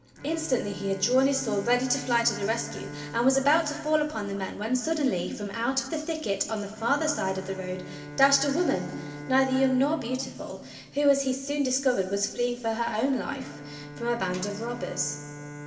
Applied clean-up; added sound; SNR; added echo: none; Bowed string instrument; 15 dB; reverberation time 2.6 s.